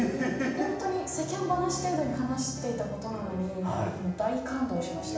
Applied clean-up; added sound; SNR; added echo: none; Bowed string instrument; 12 dB; reverberation time 0.9 s.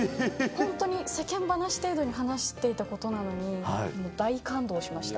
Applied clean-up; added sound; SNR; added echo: none; none; none; none.